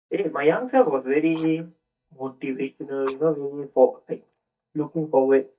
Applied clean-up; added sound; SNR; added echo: neural mask model DeepFilterNet 3.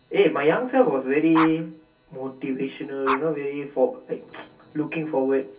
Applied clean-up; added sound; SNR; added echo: none; Dog; 12 dB; reverberation time 0.3 s.